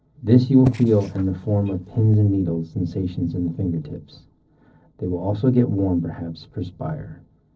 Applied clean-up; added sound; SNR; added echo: neural separator model SepFormer DNS4.